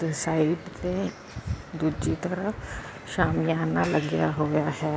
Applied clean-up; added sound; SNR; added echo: none; none; none; none.